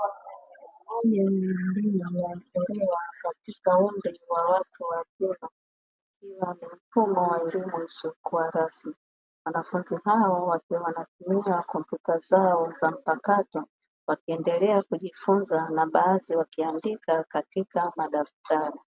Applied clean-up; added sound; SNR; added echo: none; none; none; none.